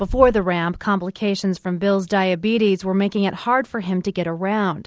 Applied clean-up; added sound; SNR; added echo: none; none; none; none.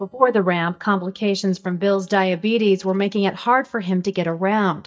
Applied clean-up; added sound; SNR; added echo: neural mask model DeepFilterNet 3.